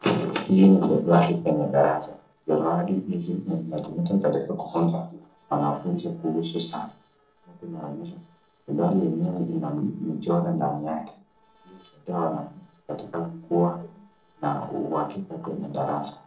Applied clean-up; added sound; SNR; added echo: neural separator model SepFormer DNS4.